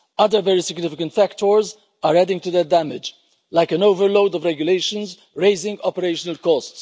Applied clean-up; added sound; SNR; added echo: none; none; none; none.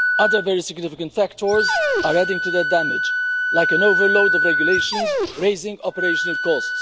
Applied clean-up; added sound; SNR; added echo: none; Dog + Wind instrument, woodwind instrument; -1 dB; none.